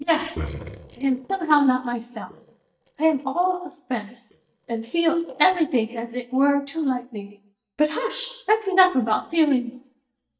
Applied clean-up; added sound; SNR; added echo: neural mask model DeepFilterNet 3.